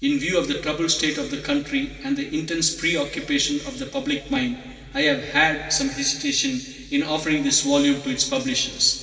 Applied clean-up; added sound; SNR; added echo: none; none; none; reverberation time 2.2 s.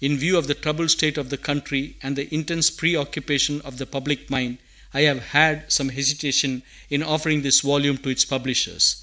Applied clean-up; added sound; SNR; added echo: none; none; none; none.